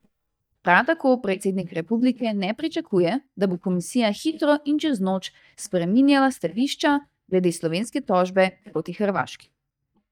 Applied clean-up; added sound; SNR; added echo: neural mask model DeepFilterNet 3.